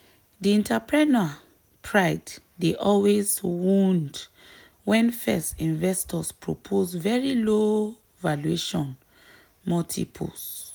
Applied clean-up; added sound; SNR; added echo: none; none; none; none.